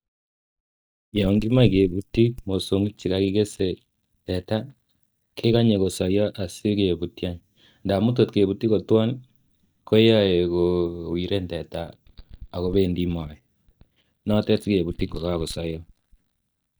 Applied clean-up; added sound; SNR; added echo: neural mask model DeepFilterNet 3.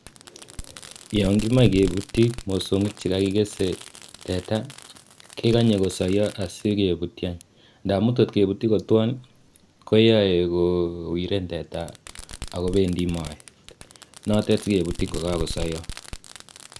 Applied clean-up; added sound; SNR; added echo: none; Fireworks; 15 dB; none.